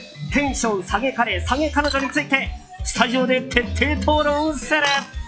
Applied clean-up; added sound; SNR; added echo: classical method log-MMSE.